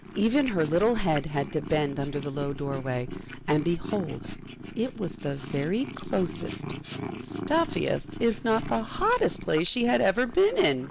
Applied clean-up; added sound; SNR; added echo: none; Purr; 12 dB; none.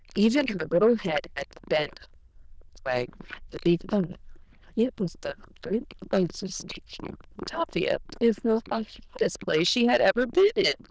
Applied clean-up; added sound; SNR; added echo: neural diffusion model UNIVERSE++.